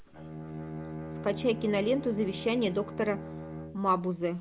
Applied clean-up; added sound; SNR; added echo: none; Bowed string instrument; 10 dB; none.